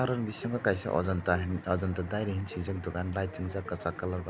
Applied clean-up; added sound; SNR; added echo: none; Subway, metro, underground; 18 dB; none.